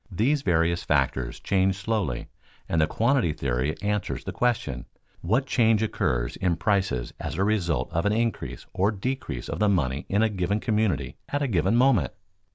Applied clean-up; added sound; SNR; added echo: none; none; none; none.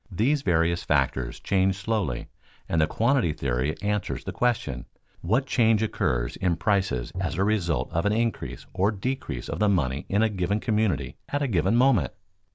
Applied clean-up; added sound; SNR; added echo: none; Bowed string instrument; 16 dB; none.